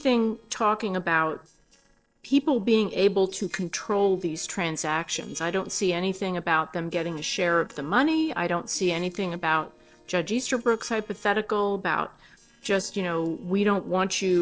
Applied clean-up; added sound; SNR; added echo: neural separator model SepFormer DNS4.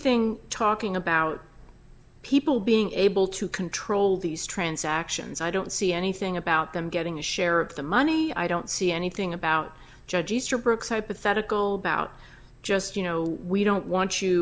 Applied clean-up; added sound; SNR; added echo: none; none; none; none.